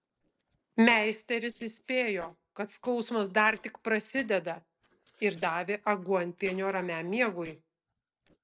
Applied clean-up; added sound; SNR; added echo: neural separator model SepFormer DNS4.